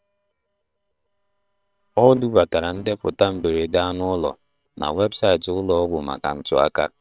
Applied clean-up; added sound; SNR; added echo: neural separator model SepFormer WHAM!.